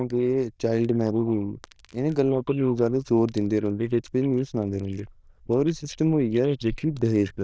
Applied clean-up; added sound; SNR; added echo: neural diffusion model UNIVERSE++.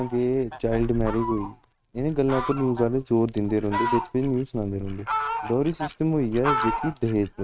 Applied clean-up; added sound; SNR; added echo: neural mask model RNNoise.